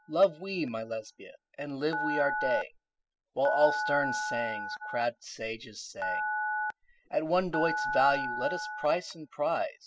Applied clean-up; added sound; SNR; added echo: classical method spectral subtraction.